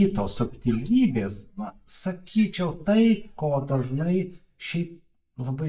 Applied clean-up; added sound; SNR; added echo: neural mask model DeepFilterNet 3.